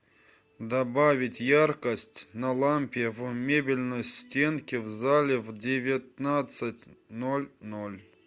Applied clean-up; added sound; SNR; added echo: none; none; none; none.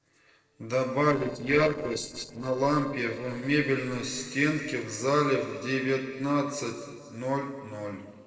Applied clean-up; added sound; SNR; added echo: neural separator model SepFormer DNS4.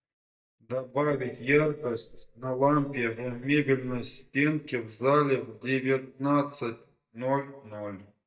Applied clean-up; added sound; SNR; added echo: neural mask model DeepFilterNet 3.